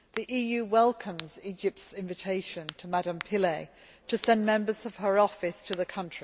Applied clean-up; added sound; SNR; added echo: none; Crack; 18 dB; none.